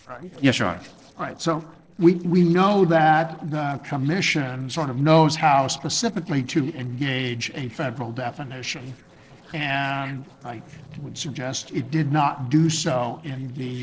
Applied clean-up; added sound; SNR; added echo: neural separator model SepFormer DNS4.